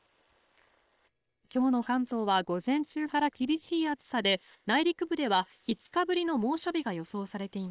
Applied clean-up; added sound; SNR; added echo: neural separator model SepFormer WHAM!.